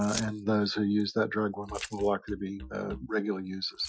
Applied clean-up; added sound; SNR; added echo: classical method Wiener filter.